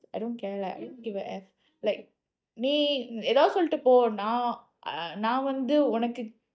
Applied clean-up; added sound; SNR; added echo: neural mask model DeepFilterNet 3.